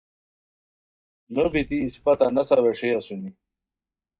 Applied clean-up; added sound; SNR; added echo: neural mask model DeepFilterNet 3.